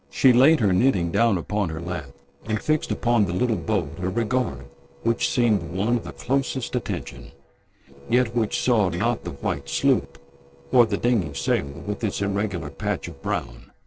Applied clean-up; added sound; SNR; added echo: neural separator model SepFormer DNS4.